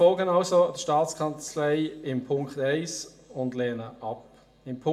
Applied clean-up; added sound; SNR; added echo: none; none; none; reverberation time 0.4 s.